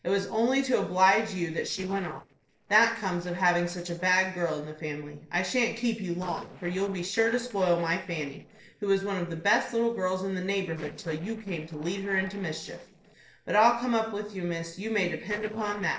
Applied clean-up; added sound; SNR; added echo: neural separator model SepFormer DNS4.